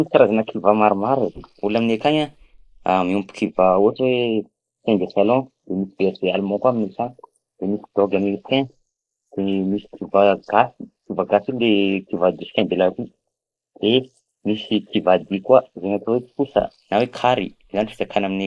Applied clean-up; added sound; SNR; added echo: neural mask model Resemble Enhance denoiser.